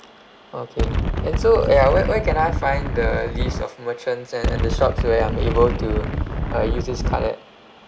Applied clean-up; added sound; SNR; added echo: none; Wind; 0 dB; none.